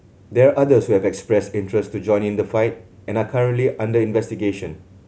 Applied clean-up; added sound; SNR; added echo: none; none; none; none.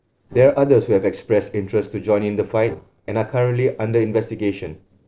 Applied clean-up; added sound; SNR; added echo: neural separator model SepFormer DNS4.